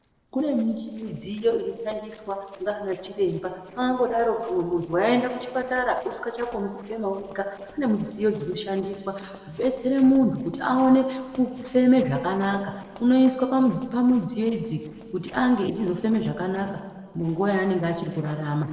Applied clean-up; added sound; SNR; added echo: neural separator model SepFormer DNS4.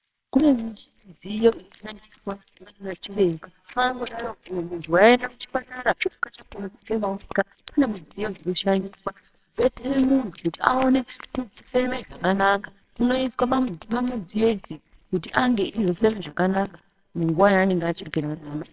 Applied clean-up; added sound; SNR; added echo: neural separator model SepFormer WHAMR!.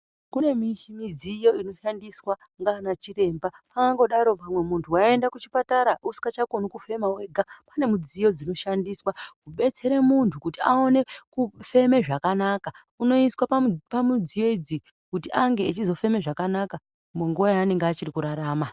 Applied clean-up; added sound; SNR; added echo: none; none; none; none.